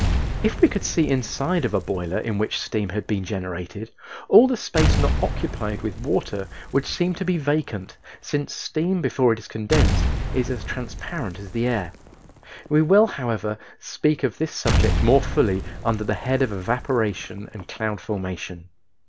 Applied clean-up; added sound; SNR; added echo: none; Explosion; 4 dB; none.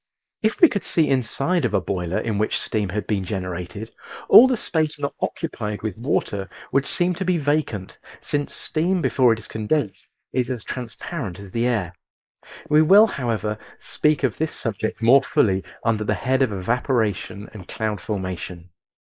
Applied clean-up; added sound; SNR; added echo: neural mask model Resemble Enhance denoiser.